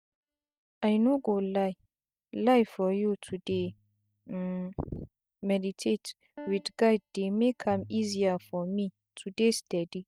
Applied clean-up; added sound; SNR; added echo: neural mask model DeepFilterNet 3.